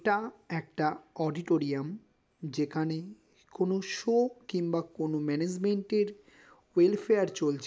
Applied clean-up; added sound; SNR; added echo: none; none; none; none.